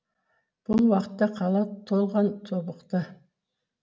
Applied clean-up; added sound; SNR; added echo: none; none; none; none.